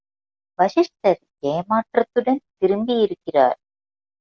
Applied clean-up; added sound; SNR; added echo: none; none; none; none.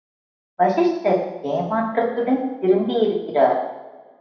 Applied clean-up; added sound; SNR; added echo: none; none; none; reverberation time 0.9 s.